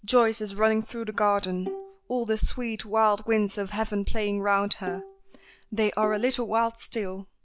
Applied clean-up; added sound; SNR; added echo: none; Bowed string instrument; 14 dB; none.